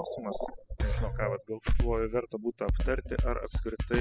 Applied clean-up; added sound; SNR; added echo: classical method spectral subtraction.